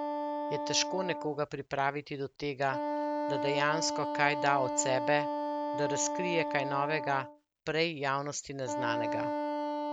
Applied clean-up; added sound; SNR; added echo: none; Wind instrument, woodwind instrument; 2 dB; none.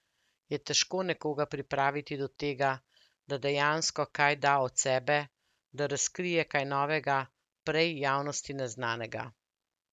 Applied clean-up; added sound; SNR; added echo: none; none; none; none.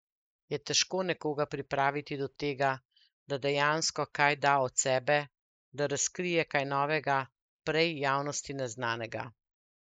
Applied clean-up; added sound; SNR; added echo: neural mask model Resemble Enhance denoiser.